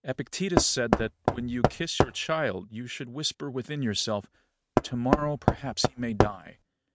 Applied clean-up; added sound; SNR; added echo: neural mask model RNNoise.